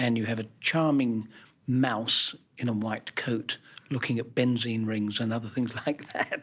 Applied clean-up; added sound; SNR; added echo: none; none; none; none.